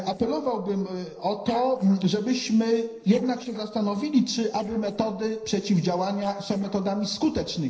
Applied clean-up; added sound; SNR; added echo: neural separator model SepFormer DNS4.